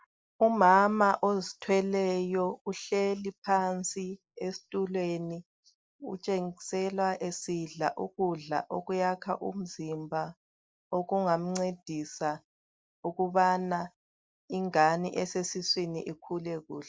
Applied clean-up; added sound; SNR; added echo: neural mask model Resemble Enhance denoiser.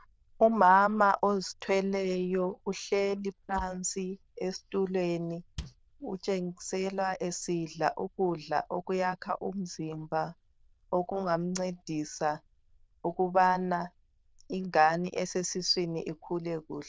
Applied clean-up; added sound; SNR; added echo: neural diffusion model UNIVERSE++.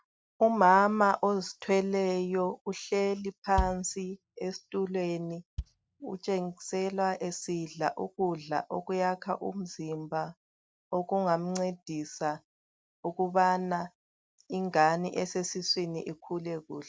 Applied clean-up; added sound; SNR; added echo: neural mask model RNNoise.